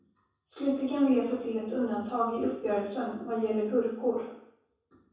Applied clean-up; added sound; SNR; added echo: none; none; none; reverberation time 0.7 s.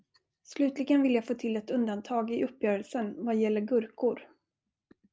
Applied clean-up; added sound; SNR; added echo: none; none; none; none.